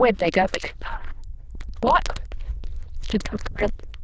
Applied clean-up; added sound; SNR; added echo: neural diffusion model UNIVERSE++.